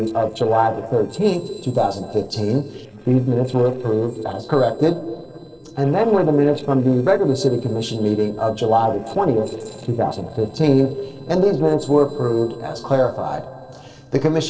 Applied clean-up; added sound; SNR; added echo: neural separator model SepFormer DNS4.